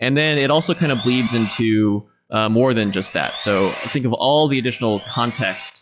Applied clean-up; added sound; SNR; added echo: classical method log-MMSE.